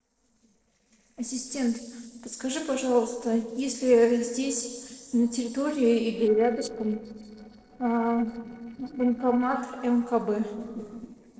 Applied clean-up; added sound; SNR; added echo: neural separator model SepFormer DNS4.